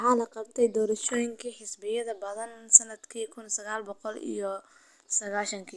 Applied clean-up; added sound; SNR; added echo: none; none; none; none.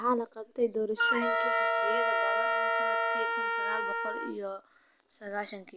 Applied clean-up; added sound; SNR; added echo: none; Trumpet + Wind instrument, woodwind instrument; -2 dB; none.